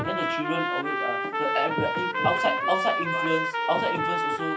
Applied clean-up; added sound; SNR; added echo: none; Trumpet; -2 dB; reverberation time 0.3 s.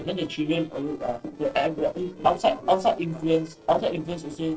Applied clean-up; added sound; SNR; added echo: neural separator model SepFormer DNS4.